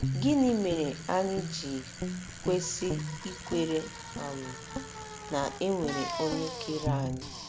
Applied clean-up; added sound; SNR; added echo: none; Guitar + Bicycle; 4 dB; none.